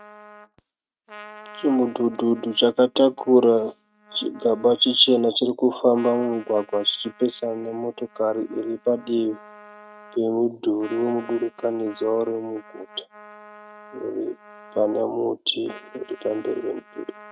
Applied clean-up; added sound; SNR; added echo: neural mask model RNNoise.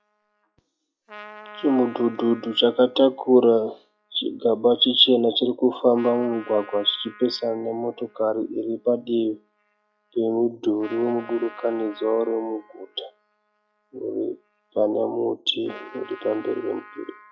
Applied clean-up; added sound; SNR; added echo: classical method log-MMSE.